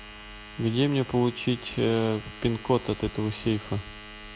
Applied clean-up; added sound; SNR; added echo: none; Domestic sounds, home sounds; 17 dB; none.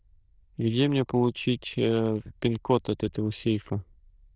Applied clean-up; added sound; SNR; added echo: neural diffusion model UNIVERSE++.